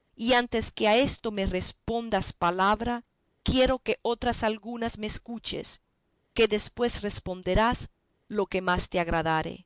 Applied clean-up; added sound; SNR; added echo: none; none; none; none.